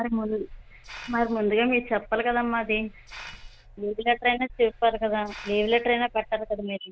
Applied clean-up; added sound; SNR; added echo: none; Hiss; 18 dB; none.